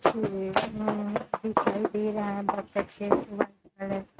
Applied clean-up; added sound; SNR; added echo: neural mask model RNNoise.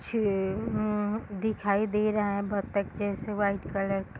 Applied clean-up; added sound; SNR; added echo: none; none; none; none.